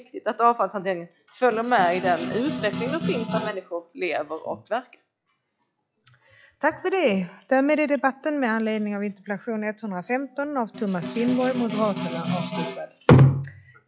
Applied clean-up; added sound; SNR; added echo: classical method log-MMSE.